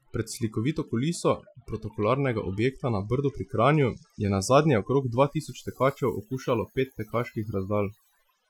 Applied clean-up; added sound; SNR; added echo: classical method Wiener filter.